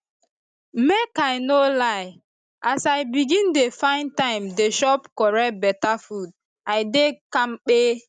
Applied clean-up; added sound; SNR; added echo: none; none; none; none.